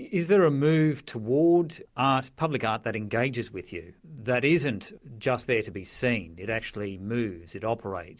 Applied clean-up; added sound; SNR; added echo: none; none; none; none.